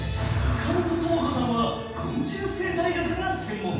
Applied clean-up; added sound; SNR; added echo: none; Wind instrument, woodwind instrument; 18 dB; reverberation time 1.2 s.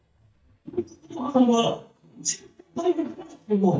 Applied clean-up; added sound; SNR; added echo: neural mask model DeepFilterNet 3.